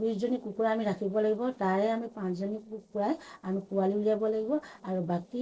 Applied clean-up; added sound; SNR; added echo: neural separator model SepFormer DNS4.